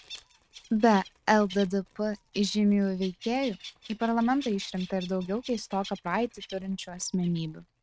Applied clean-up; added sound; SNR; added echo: neural mask model RNNoise.